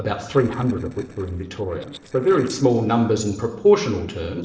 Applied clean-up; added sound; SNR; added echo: neural separator model SepFormer DNS4.